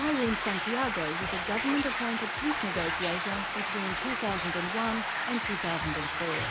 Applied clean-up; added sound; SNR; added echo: none; Stream; -1 dB; none.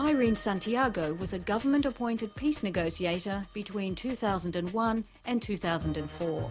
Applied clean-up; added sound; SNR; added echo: none; none; none; none.